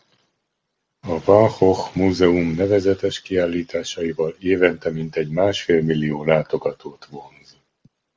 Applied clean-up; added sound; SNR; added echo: none; none; none; none.